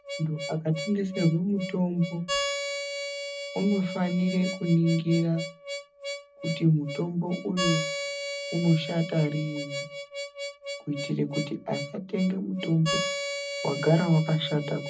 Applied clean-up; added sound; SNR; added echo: none; Harmonica; 7 dB; reverberation time 0.4 s.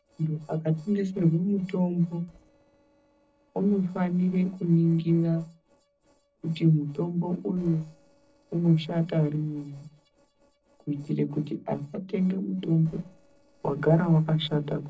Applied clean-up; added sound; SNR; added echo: neural separator model SepFormer DNS4.